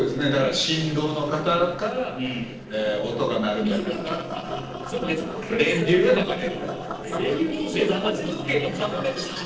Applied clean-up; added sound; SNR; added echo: neural separator model SepFormer DNS4.